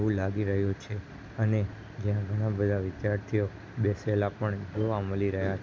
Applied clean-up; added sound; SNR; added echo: none; none; none; none.